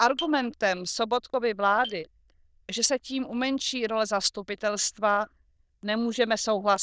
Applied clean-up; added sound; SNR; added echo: neural diffusion model UNIVERSE++.